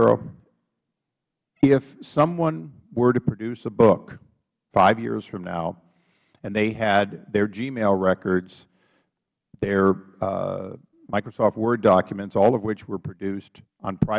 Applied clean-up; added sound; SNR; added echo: none; none; none; none.